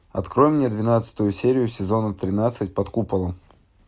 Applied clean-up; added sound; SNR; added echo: none; none; none; none.